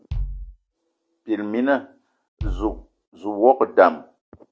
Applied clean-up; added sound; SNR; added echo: none; Bass drum; 11 dB; none.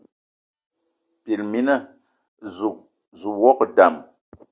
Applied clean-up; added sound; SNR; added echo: none; none; none; none.